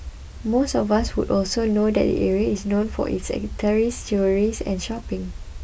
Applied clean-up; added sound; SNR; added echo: none; none; none; none.